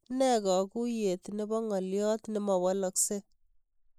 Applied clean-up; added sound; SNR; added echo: neural mask model Resemble Enhance denoiser.